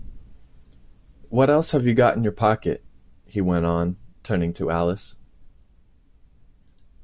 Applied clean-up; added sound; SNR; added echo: none; none; none; none.